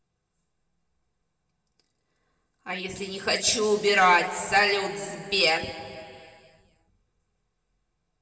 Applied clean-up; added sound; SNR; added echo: none; none; none; reverberation time 2.5 s.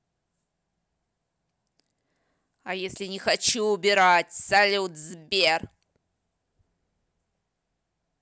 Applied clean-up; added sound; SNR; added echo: none; none; none; none.